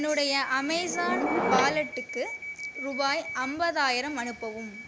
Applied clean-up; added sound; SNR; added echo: none; Subway, metro, underground / Door; 4 dB; none.